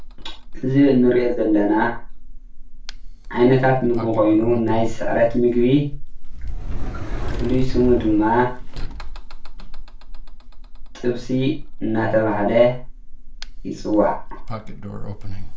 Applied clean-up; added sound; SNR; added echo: none; Sliding door; 4 dB; reverberation time 0.3 s.